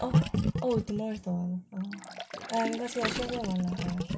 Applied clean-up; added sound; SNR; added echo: none; Gurgling; 0 dB; none.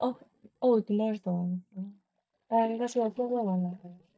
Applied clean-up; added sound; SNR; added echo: neural mask model DeepFilterNet 3.